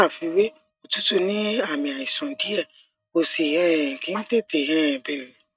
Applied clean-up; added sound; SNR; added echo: neural mask model RNNoise.